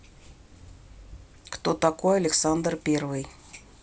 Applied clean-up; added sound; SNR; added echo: none; none; none; none.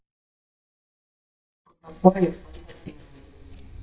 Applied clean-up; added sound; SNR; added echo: neural mask model DeepFilterNet 3.